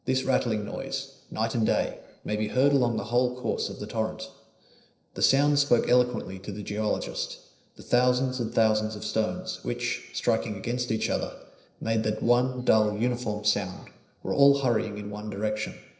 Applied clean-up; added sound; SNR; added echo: neural separator model SepFormer DNS4.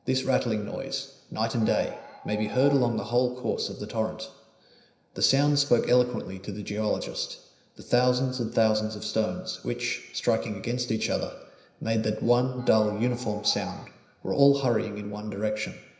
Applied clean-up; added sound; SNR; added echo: none; Animal; 16 dB; reverberation time 0.9 s.